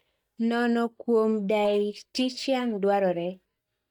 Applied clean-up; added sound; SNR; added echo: neural mask model DeepFilterNet 3.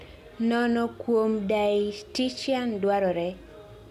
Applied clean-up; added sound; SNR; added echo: none; none; none; none.